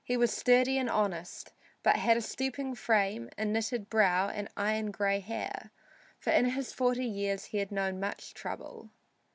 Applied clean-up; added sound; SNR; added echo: none; none; none; none.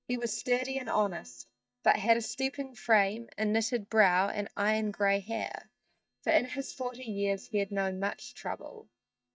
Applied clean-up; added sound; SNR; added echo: neural mask model DeepFilterNet 3.